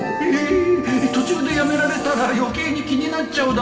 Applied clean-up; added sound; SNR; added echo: none; Fart; 14 dB; reverberation time 2.3 s.